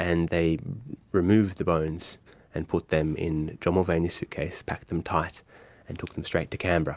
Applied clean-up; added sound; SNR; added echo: none; none; none; none.